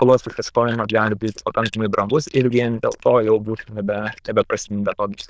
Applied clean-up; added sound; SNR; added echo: neural diffusion model UNIVERSE++.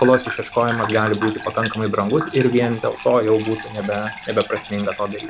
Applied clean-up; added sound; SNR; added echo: none; Bathtub (filling or washing) / Gurgling; 11 dB; none.